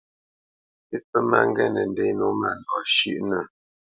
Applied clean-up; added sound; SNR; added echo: none; none; none; none.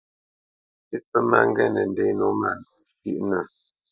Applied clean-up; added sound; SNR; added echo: neural mask model DeepFilterNet 3.